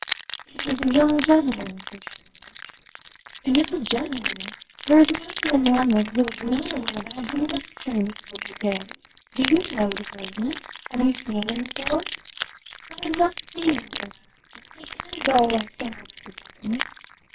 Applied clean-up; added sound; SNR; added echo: neural separator model SepFormer WHAMR!.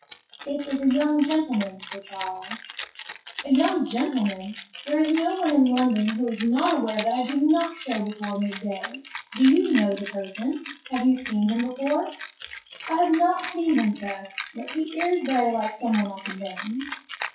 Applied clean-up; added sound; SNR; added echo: classical method WPE with log-MMSE.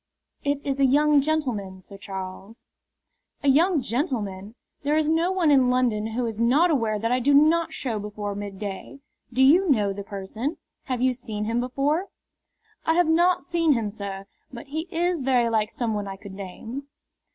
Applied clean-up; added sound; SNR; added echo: none; none; none; none.